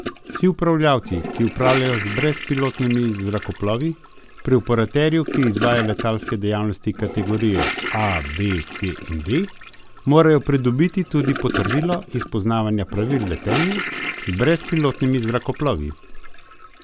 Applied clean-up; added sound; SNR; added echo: none; Toilet flush / Gurgling; 9 dB; none.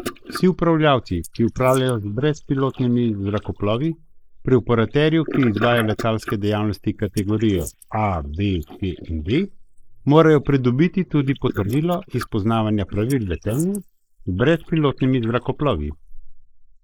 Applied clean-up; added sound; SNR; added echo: neural mask model Resemble Enhance denoiser.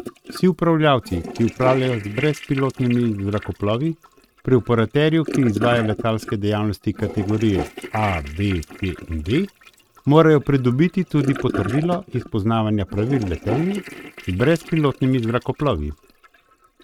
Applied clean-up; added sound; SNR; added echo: neural mask model RNNoise.